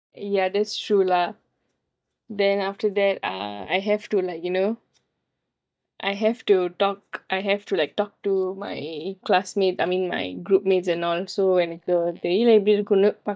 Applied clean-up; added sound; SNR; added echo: neural mask model DeepFilterNet 3.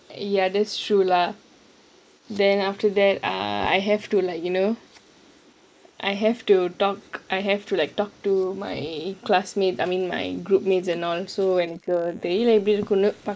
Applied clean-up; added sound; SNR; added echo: neural mask model Resemble Enhance denoiser.